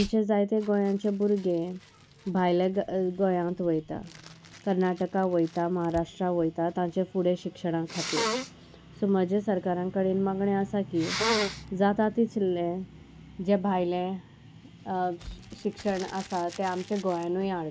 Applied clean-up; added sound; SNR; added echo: none; Sneeze; 12 dB; none.